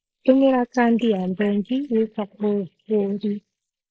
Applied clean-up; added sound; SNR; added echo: neural mask model Resemble Enhance denoiser.